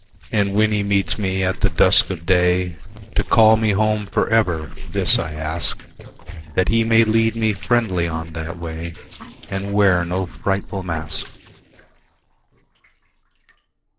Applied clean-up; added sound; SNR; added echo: neural separator model SepFormer DNS4.